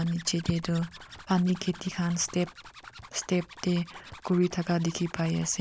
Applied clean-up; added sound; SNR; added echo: none; Zipper (clothing); 19 dB; none.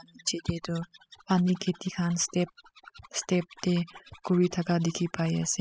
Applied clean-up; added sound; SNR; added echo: classical method spectral subtraction.